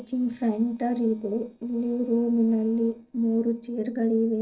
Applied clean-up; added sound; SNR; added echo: neural separator model SepFormer DNS4.